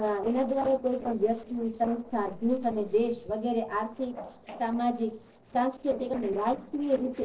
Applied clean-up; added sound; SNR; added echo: neural separator model SepFormer DNS4.